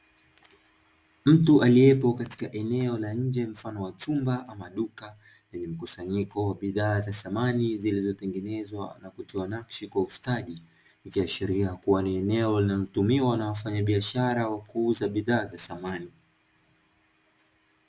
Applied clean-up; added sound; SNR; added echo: none; none; none; none.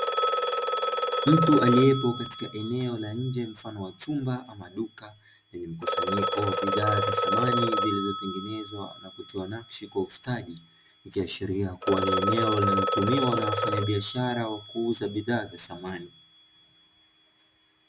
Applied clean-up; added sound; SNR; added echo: none; Telephone; 1 dB; none.